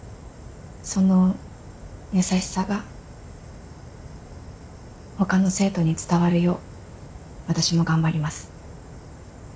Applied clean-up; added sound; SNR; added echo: none; Fire; 18 dB; none.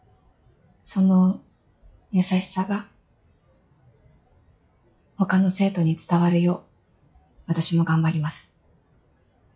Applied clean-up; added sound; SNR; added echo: classical method log-MMSE.